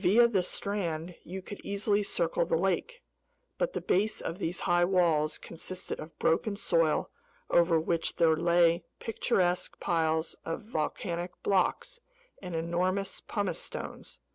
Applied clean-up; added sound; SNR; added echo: none; none; none; none.